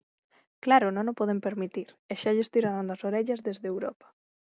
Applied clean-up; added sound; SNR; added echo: none; none; none; none.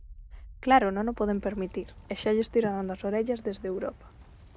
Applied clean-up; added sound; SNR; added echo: none; Wind; 19 dB; none.